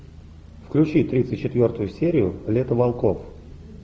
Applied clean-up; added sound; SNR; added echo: none; none; none; none.